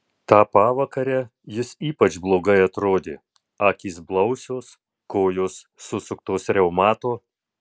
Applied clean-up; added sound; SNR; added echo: none; none; none; none.